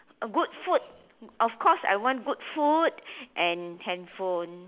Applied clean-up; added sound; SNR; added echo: none; none; none; none.